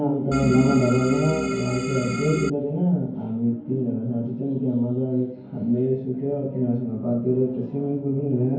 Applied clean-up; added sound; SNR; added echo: none; Organ; 4 dB; reverberation time 0.9 s.